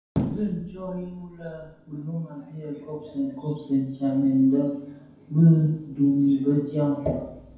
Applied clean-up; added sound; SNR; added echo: none; none; none; reverberation time 0.9 s.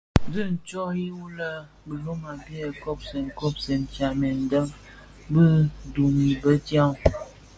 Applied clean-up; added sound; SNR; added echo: none; none; none; none.